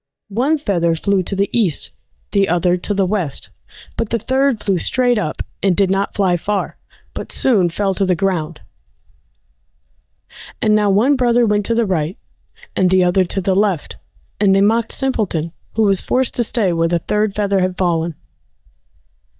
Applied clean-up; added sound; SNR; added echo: neural mask model DeepFilterNet 3.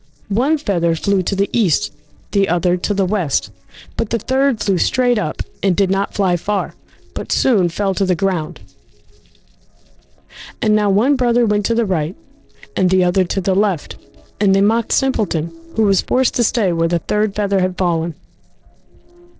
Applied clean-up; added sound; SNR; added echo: neural separator model SepFormer DNS4.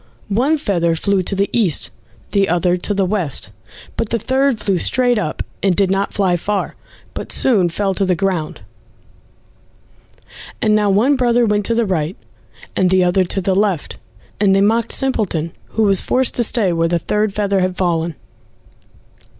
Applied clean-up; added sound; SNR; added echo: none; none; none; none.